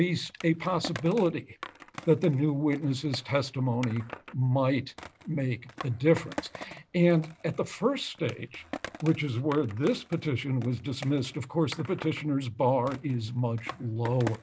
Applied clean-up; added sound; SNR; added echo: none; Skateboard; 16 dB; none.